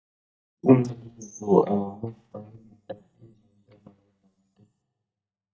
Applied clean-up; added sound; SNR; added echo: neural mask model DeepFilterNet 3.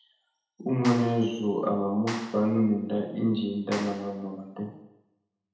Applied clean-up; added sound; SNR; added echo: none; Clapping; 15 dB; reverberation time 0.8 s.